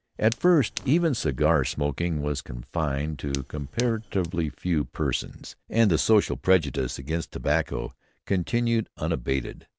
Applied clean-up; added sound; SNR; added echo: none; Fire; 18 dB; none.